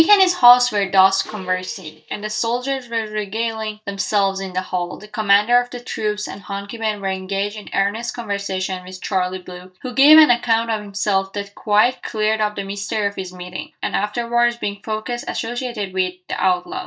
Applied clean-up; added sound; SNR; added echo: neural mask model DeepFilterNet 3.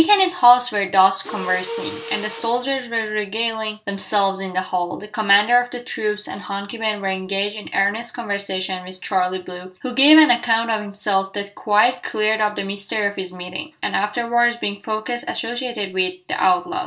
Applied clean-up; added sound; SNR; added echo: none; Mechanisms; 13 dB; reverberation time 0.2 s.